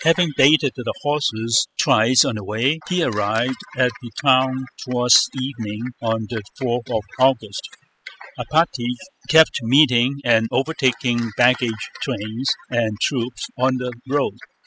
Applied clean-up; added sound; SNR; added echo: classical method spectral subtraction.